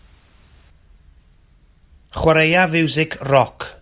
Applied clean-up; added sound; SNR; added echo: none; none; none; none.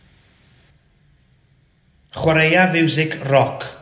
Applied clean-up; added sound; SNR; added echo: none; none; none; reverberation time 0.7 s.